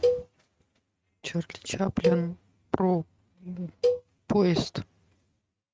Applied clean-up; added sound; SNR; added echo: neural mask model RNNoise.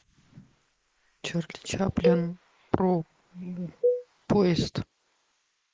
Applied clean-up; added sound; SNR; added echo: neural mask model Resemble Enhance denoiser.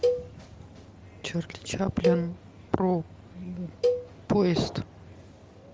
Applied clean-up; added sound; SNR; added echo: none; Cowbell; 2 dB; none.